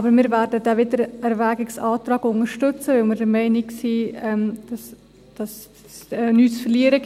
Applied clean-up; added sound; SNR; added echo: none; none; none; none.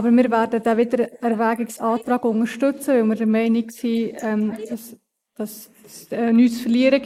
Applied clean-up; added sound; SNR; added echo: neural mask model Resemble Enhance denoiser.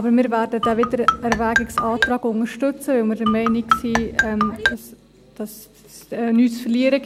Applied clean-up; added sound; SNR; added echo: none; Marimba, xylophone; 1 dB; none.